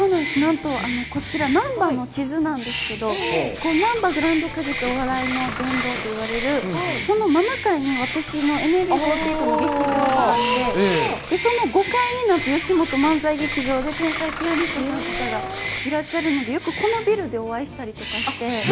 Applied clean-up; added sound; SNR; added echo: none; Engine starting / Bus + Bird; 7 dB; none.